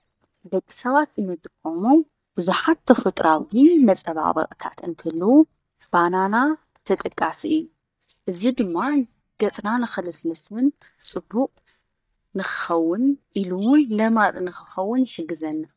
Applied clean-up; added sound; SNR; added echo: neural mask model DeepFilterNet 3.